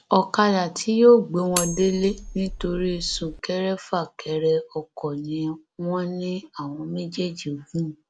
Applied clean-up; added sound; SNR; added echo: none; Cutlery, silverware; 8 dB; none.